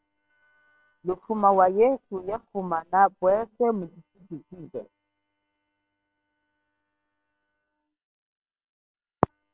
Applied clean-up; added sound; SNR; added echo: neural separator model SepFormer WHAM!.